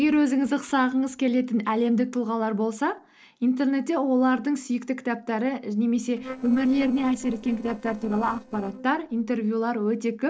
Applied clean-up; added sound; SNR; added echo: neural separator model SepFormer DNS4.